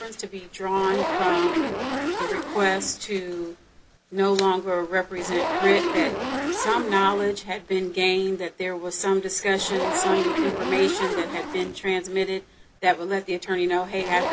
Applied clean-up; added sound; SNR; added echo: none; Zipper (clothing); 4 dB; none.